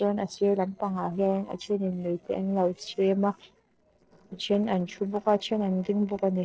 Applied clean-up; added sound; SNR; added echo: neural separator model SepFormer DNS4.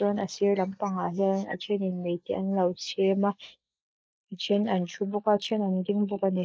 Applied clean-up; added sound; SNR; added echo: neural mask model Resemble Enhance denoiser.